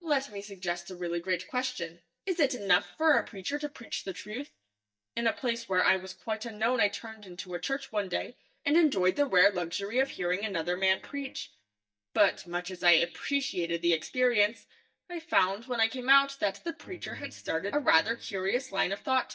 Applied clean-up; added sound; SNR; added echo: neural mask model DeepFilterNet 3.